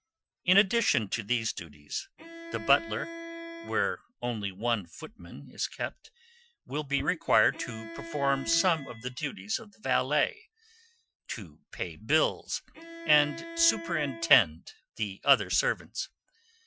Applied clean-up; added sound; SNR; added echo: classical method Wiener filter.